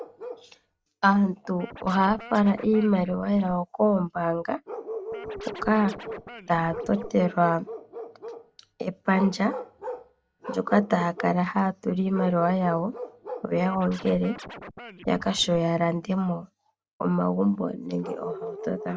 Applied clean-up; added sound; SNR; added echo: none; Bark + Scratching (performance technique); 13 dB; none.